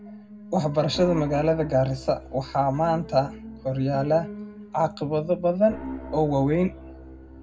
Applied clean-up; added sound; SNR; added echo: none; Piano; 14 dB; reverberation time 0.3 s.